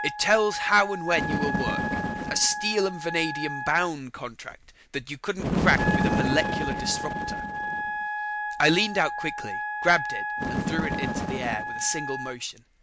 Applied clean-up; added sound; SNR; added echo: none; Wind instrument, woodwind instrument + Bird; 2 dB; none.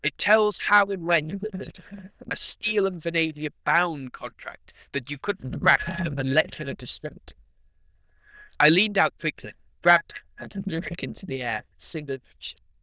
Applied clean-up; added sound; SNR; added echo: neural diffusion model UNIVERSE++.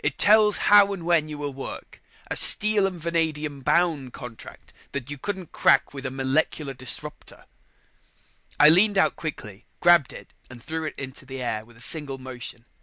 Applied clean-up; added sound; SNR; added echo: none; none; none; none.